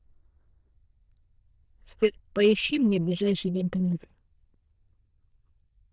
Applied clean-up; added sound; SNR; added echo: neural diffusion model UNIVERSE++.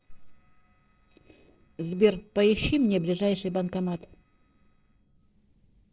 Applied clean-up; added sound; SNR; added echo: neural separator model SepFormer DNS4.